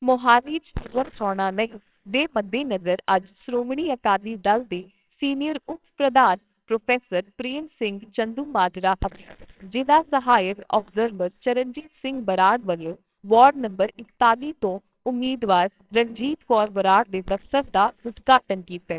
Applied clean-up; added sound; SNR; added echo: neural separator model SepFormer WHAMR!.